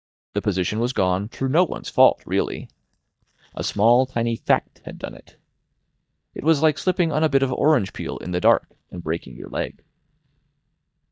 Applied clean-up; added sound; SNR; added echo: neural mask model DeepFilterNet 3.